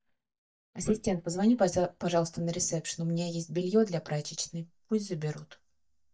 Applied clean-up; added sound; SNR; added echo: neural mask model DeepFilterNet 3.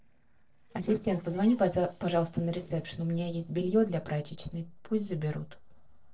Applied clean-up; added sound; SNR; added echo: neural separator model SepFormer DNS4.